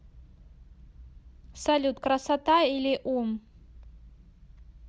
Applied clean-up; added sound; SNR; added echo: none; none; none; none.